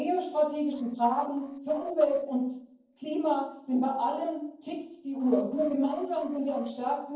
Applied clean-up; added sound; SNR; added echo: neural separator model SepFormer DNS4.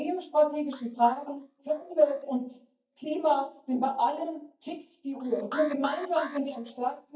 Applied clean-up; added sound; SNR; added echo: neural mask model DeepFilterNet 3.